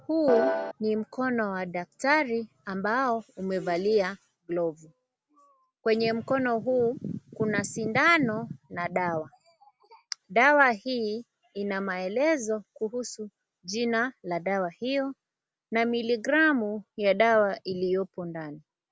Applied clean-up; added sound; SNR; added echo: none; Piano; -2 dB; none.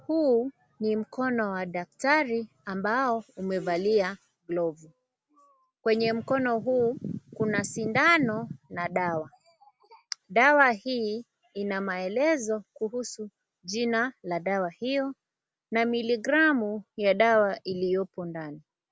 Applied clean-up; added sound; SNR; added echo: none; none; none; none.